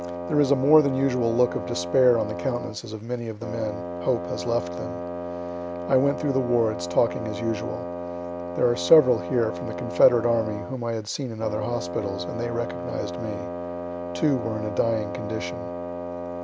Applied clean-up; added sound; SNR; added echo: none; Wind instrument, woodwind instrument; 7 dB; none.